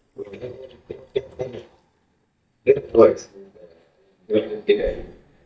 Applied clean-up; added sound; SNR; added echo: neural mask model DeepFilterNet 3.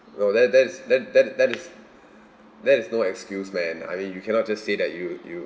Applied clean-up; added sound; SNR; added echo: none; none; none; none.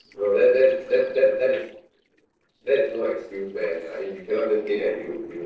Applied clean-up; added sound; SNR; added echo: neural separator model SepFormer DNS4.